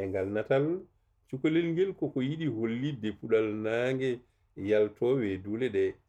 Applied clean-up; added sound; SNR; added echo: none; none; none; none.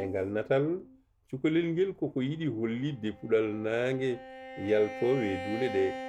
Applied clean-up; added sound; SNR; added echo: none; Bowed string instrument; 13 dB; none.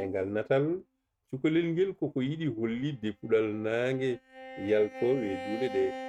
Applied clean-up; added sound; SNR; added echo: neural mask model RNNoise.